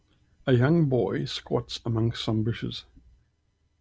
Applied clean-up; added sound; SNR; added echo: none; none; none; none.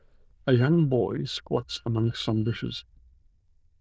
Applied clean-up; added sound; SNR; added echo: neural diffusion model UNIVERSE++.